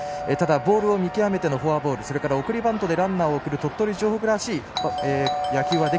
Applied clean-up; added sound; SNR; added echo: none; Doorbell; 8 dB; none.